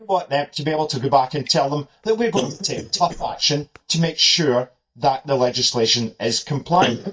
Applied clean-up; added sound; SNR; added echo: neural mask model DeepFilterNet 3.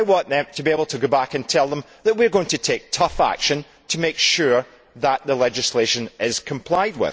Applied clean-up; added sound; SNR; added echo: none; none; none; none.